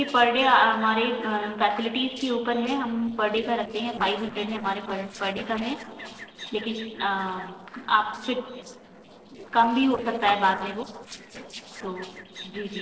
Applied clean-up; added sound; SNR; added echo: neural separator model SepFormer DNS4.